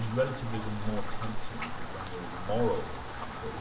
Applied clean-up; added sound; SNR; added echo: none; Rain; -1 dB; reverberation time 0.7 s.